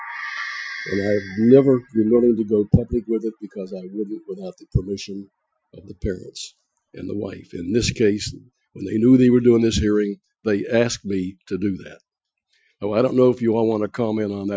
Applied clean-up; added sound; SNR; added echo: classical method Wiener filter.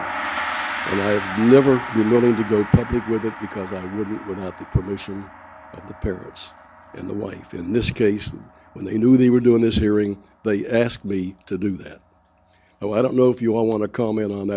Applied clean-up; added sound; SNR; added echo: none; Gong; 13 dB; none.